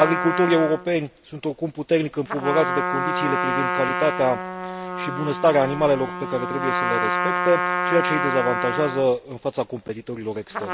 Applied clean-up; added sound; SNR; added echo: none; Trumpet; 3 dB; none.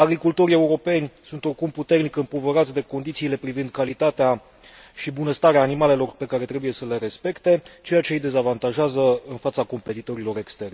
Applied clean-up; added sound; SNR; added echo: none; none; none; none.